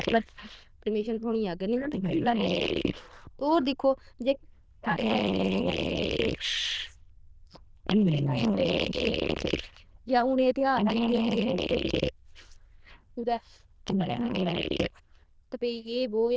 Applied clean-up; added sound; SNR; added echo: neural diffusion model UNIVERSE++.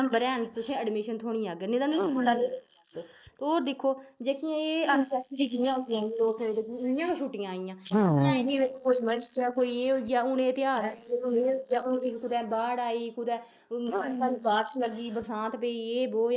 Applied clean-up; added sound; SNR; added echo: neural mask model Resemble Enhance denoiser.